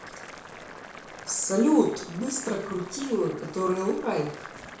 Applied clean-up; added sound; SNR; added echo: none; Boiling; 15 dB; reverberation time 0.6 s.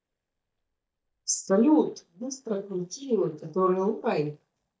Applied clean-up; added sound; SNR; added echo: neural mask model DeepFilterNet 3.